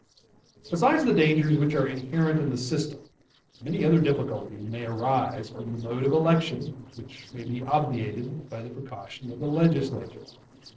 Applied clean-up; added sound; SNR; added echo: neural separator model SepFormer DNS4.